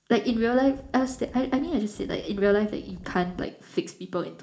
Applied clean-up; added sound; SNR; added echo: none; Wind; 19 dB; reverberation time 0.4 s.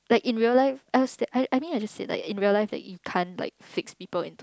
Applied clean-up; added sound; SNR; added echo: none; none; none; none.